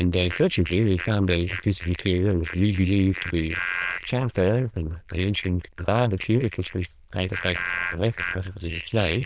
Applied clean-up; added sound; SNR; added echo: neural diffusion model UNIVERSE++.